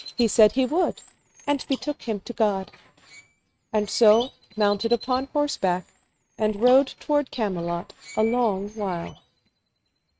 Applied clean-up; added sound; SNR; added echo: neural mask model RNNoise.